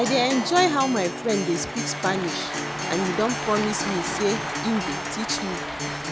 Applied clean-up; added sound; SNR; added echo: none; Acoustic guitar + Cheering; 4 dB; none.